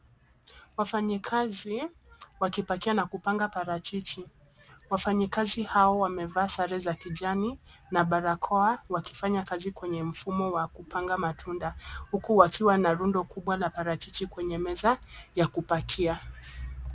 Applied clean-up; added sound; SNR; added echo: none; none; none; none.